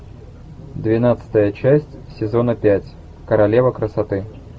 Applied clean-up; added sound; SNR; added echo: none; none; none; none.